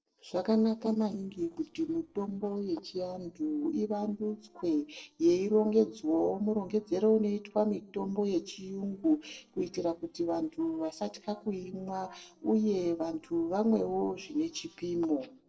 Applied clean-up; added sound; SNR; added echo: neural separator model SepFormer DNS4.